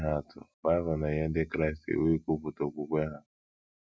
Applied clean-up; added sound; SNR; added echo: none; none; none; none.